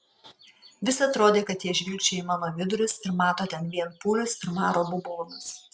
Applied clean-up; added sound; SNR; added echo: none; none; none; none.